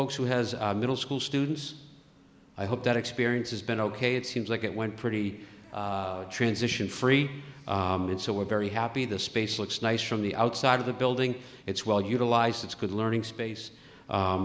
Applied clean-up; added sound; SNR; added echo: none; none; none; none.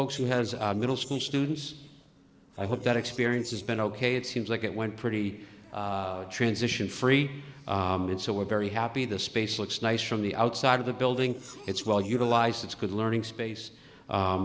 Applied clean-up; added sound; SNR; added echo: neural separator model SepFormer DNS4.